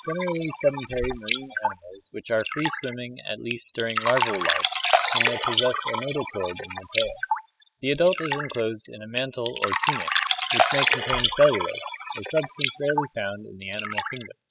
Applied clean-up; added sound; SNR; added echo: classical method spectral subtraction.